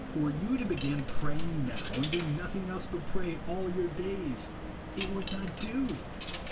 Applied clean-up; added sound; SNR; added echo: none; Coin (dropping); 7 dB; reverberation time 0.1 s.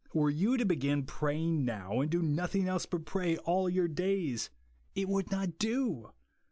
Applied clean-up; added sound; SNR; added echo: none; none; none; none.